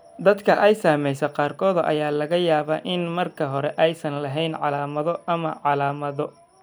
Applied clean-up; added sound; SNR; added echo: none; none; none; none.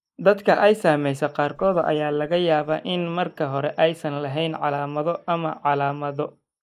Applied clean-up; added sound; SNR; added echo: neural mask model Resemble Enhance denoiser.